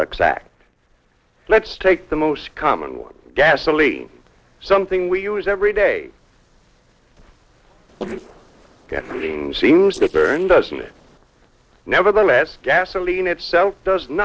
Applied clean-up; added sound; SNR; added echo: neural separator model SepFormer DNS4.